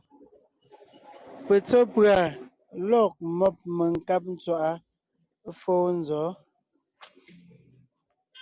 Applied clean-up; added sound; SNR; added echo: none; none; none; none.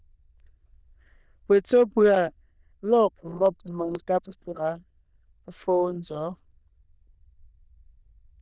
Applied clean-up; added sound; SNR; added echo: neural diffusion model UNIVERSE++.